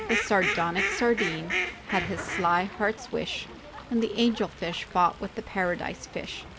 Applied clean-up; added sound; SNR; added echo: none; Fowl; 6 dB; none.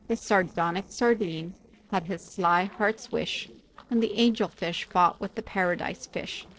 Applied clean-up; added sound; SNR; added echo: neural separator model SepFormer DNS4.